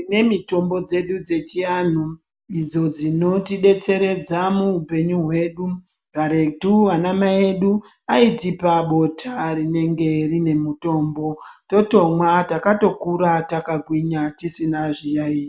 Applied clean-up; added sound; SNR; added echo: none; none; none; none.